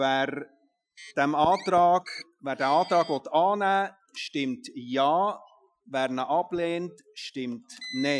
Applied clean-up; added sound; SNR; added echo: classical method Wiener filter.